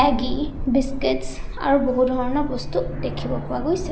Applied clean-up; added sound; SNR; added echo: none; Aircraft; 5 dB; none.